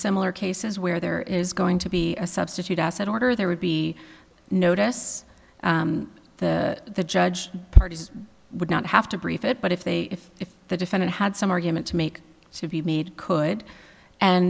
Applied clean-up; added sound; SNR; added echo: none; none; none; none.